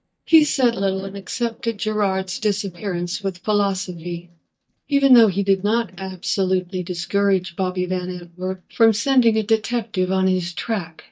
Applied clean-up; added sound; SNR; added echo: neural mask model DeepFilterNet 3.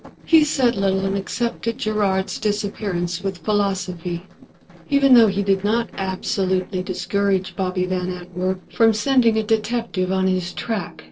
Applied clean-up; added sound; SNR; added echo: neural separator model SepFormer DNS4.